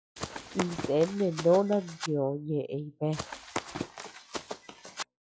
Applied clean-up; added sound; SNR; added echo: classical method log-MMSE.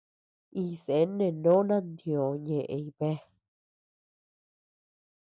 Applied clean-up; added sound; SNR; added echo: none; none; none; none.